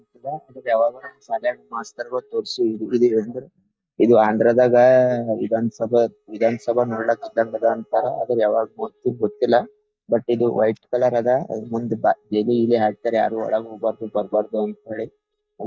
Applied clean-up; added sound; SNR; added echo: neural mask model DeepFilterNet 3.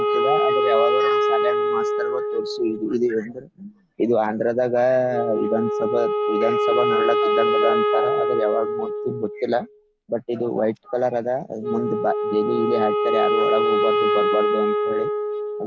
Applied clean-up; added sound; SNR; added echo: none; Wind instrument, woodwind instrument; -2 dB; none.